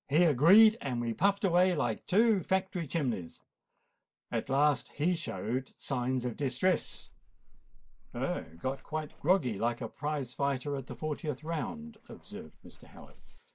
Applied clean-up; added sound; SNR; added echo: neural mask model Resemble Enhance denoiser.